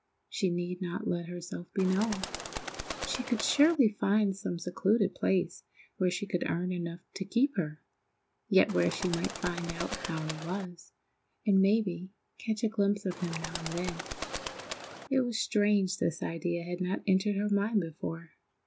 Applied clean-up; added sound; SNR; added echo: none; Bird; 8 dB; none.